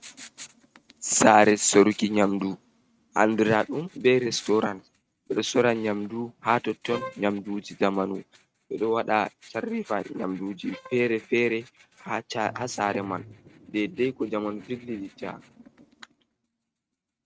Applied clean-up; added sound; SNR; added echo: neural mask model RNNoise.